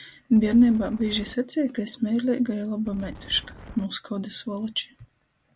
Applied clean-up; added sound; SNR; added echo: none; Wind; 17 dB; none.